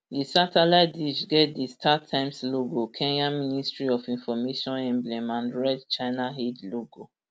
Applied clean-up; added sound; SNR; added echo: none; none; none; none.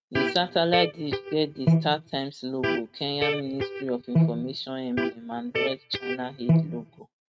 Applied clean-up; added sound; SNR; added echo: neural mask model RNNoise.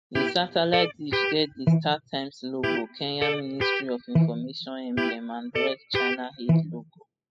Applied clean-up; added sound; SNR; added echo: classical method spectral subtraction.